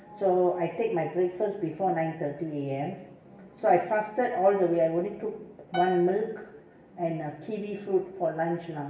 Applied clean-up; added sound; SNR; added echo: none; Piano; 11 dB; reverberation time 0.8 s.